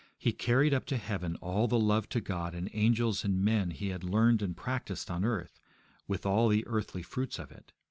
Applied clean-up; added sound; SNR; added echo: none; none; none; none.